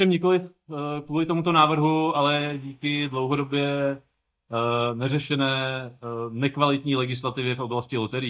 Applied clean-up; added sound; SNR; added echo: neural mask model DeepFilterNet 3.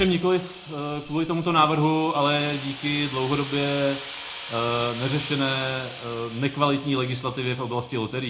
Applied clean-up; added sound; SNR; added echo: none; Drill; 10 dB; reverberation time 0.3 s.